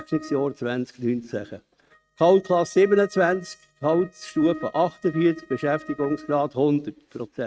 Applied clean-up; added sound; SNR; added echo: neural mask model RNNoise.